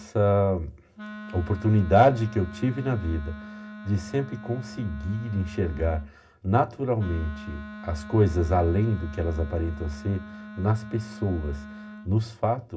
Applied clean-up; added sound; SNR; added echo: none; Wind instrument, woodwind instrument; 15 dB; reverberation time 0.4 s.